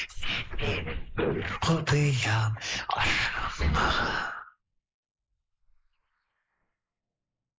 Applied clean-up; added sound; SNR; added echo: neural mask model Resemble Enhance denoiser.